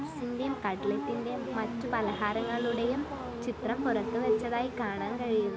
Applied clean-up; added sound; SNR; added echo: none; none; none; none.